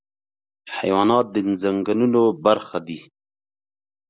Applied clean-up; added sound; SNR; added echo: none; none; none; none.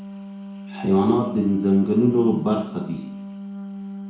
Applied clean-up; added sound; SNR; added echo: none; Wind instrument, woodwind instrument; 12 dB; reverberation time 0.6 s.